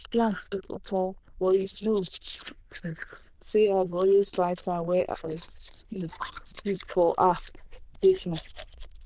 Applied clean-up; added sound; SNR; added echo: neural diffusion model UNIVERSE++.